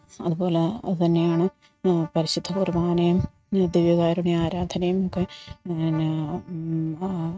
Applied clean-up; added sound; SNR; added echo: neural mask model RNNoise.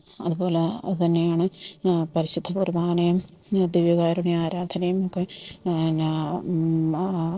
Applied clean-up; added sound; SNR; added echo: neural separator model SepFormer DNS4.